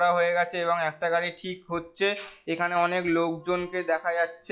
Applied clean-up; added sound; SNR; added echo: classical method log-MMSE.